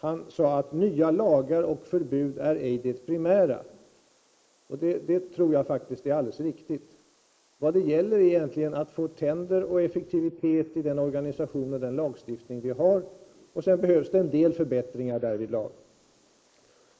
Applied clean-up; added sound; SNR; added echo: neural mask model Resemble Enhance denoiser.